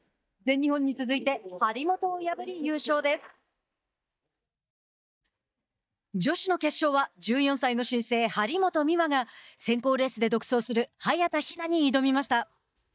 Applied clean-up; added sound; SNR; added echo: neural mask model DeepFilterNet 3.